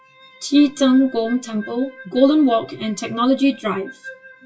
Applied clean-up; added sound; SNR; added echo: classical method WPE with log-MMSE.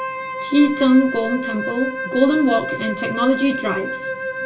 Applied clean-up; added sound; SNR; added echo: none; Wind instrument, woodwind instrument; 7 dB; reverberation time 0.1 s.